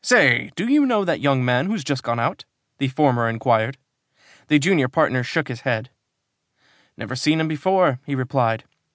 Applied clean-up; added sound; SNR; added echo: none; none; none; none.